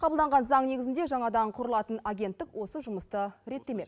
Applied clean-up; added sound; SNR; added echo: none; none; none; none.